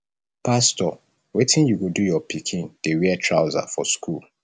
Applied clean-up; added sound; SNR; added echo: none; none; none; none.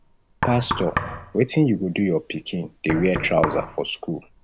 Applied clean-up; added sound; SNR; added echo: none; Knock; 8 dB; none.